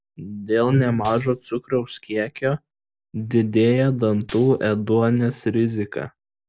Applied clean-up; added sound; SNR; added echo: none; Gunshot, gunfire; 19 dB; none.